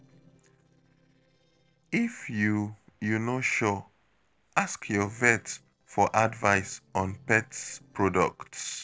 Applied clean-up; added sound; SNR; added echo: neural separator model SepFormer DNS4.